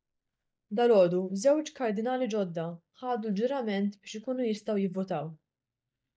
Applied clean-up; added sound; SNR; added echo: neural mask model DeepFilterNet 3.